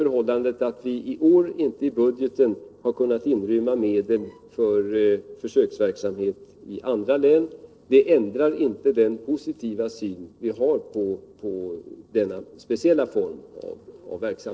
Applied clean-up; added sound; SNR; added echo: neural separator model SepFormer DNS4.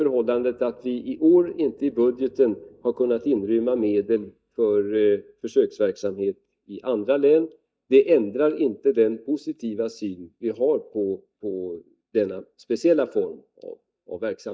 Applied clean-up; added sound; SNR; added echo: neural mask model DeepFilterNet 3.